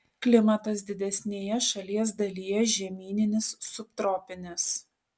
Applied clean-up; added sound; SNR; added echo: none; none; none; none.